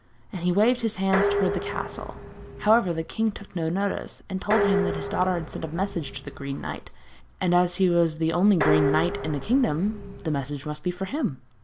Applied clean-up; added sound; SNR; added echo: none; Dishes, pots, and pans; 5 dB; none.